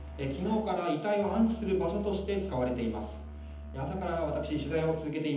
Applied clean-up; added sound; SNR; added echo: none; Musical instrument; 12 dB; reverberation time 1.3 s.